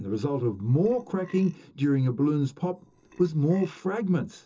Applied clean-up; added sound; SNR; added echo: neural separator model SepFormer DNS4.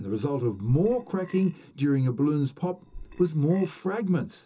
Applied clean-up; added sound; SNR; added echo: none; Burping, eructation; 19 dB; reverberation time 0.2 s.